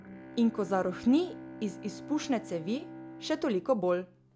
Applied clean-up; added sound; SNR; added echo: none; Bowed string instrument; 14 dB; none.